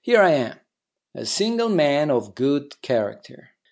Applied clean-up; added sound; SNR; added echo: none; none; none; none.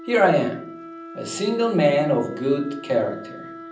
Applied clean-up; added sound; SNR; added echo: none; Wind instrument, woodwind instrument; 16 dB; reverberation time 0.6 s.